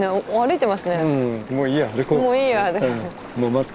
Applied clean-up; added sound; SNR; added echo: none; none; none; none.